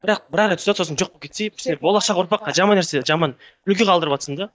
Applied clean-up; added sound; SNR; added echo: neural mask model DeepFilterNet 3.